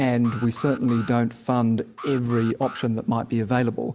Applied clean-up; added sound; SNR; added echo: none; Alarm; 18 dB; none.